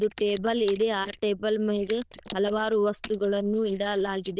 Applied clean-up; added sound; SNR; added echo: neural diffusion model UNIVERSE++.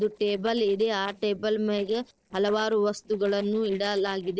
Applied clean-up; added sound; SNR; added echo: neural separator model SepFormer DNS4.